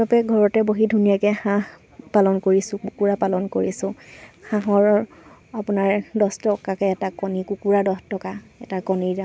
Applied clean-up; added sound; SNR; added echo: none; none; none; none.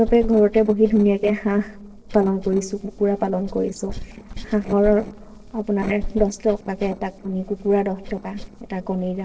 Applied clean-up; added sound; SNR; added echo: neural separator model SepFormer DNS4.